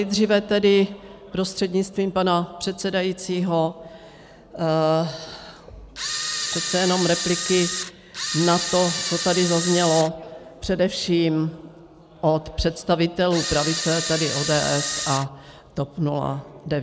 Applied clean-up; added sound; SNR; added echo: none; Camera; 4 dB; none.